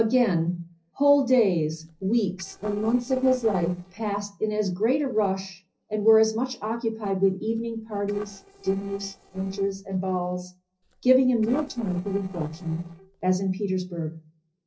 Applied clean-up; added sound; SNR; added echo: neural separator model SepFormer DNS4.